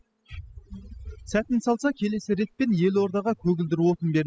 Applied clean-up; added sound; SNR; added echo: classical method spectral subtraction.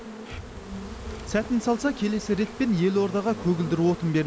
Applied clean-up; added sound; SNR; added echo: none; Insect; 13 dB; none.